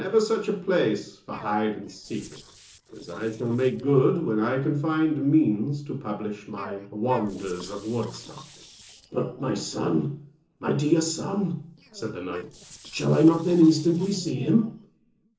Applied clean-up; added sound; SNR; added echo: neural separator model SepFormer DNS4.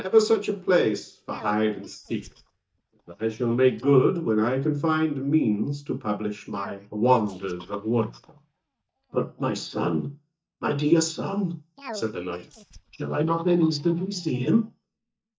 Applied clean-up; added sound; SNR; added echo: neural mask model DeepFilterNet 3.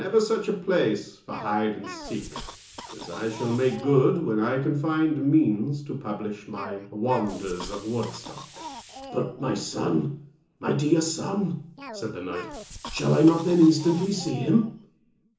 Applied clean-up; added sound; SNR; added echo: none; Cough; 17 dB; reverberation time 0.7 s.